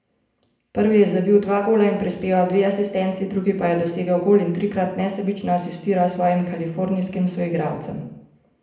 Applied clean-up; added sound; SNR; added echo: none; none; none; reverberation time 0.7 s.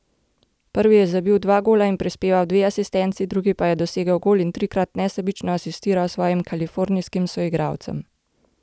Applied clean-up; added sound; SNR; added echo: none; none; none; none.